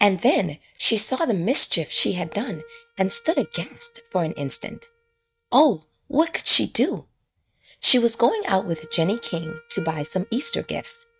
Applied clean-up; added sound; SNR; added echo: neural mask model RNNoise.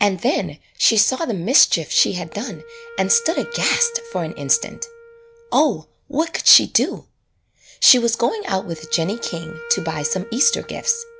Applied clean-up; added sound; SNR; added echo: none; Wind instrument, woodwind instrument; 18 dB; none.